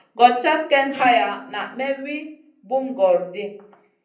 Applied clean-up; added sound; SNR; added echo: none; Bowed string instrument; 18 dB; reverberation time 0.6 s.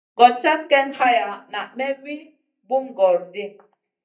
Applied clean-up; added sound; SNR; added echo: neural mask model DeepFilterNet 3.